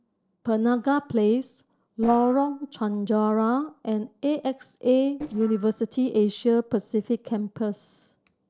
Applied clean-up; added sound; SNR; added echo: neural separator model SepFormer DNS4.